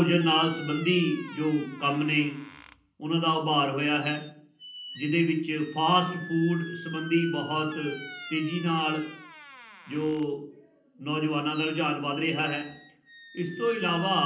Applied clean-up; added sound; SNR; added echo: none; Squeak; 16 dB; reverberation time 0.6 s.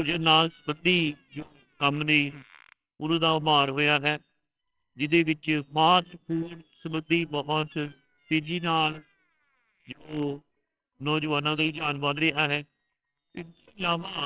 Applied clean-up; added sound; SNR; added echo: neural separator model SepFormer WHAMR!.